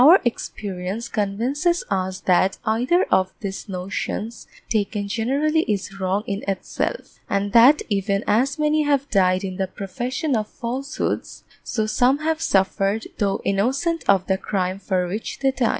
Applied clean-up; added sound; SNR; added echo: none; none; none; none.